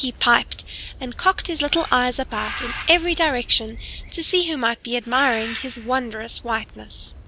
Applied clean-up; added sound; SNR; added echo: none; Bird; 13 dB; none.